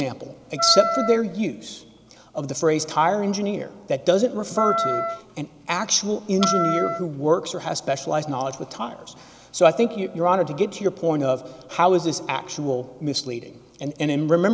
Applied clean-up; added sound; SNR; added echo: none; Wind instrument, woodwind instrument; 3 dB; none.